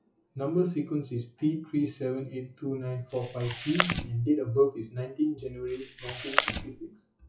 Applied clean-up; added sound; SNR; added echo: classical method WPE with log-MMSE.